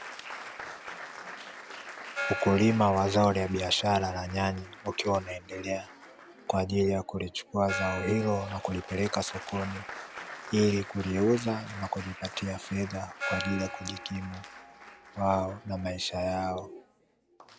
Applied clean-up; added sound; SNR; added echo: none; Applause + Gong; 11 dB; none.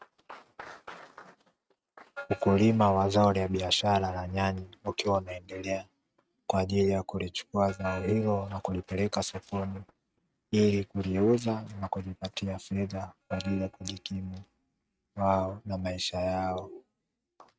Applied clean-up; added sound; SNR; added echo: neural mask model RNNoise.